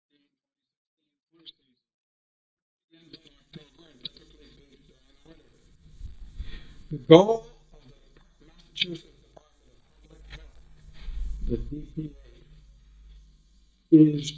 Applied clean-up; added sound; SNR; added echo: neural mask model DeepFilterNet 3.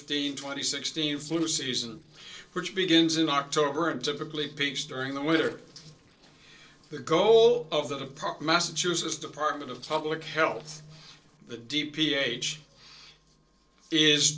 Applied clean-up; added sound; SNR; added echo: neural separator model SepFormer DNS4.